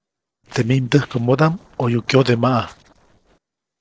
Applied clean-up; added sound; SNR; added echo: neural separator model SepFormer DNS4.